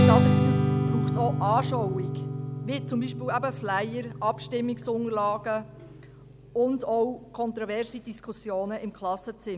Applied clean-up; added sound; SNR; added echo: none; Strum; -1 dB; none.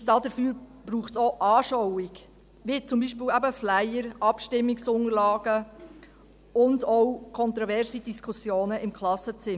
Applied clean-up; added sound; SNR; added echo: none; none; none; none.